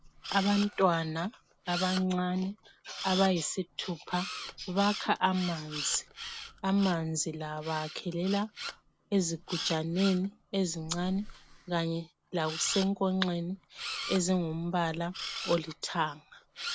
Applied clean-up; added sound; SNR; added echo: none; Camera; 11 dB; none.